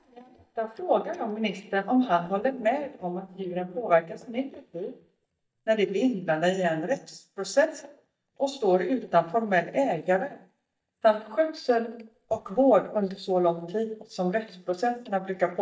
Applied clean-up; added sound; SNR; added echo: neural mask model DeepFilterNet 3.